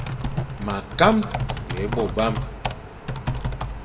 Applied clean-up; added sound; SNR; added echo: none; Typing; 2 dB; reverberation time 1.4 s.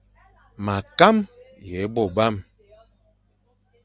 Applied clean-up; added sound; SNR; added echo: none; none; none; none.